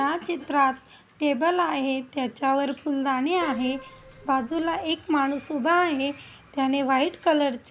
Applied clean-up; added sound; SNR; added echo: none; Keyboard (musical); 16 dB; none.